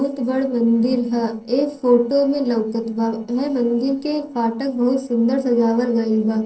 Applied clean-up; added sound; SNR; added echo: neural separator model SepFormer DNS4.